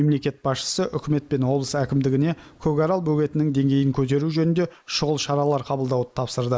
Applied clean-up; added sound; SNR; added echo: neural mask model Resemble Enhance denoiser.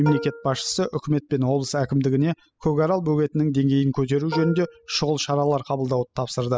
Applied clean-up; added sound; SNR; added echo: classical method spectral subtraction.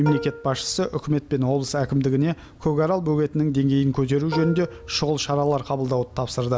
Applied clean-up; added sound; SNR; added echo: none; Plucked string instrument; 14 dB; none.